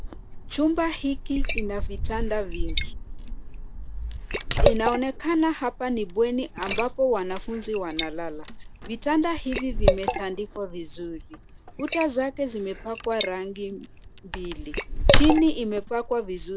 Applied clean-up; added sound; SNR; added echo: none; Liquid + Tearing / Wood; 0 dB; none.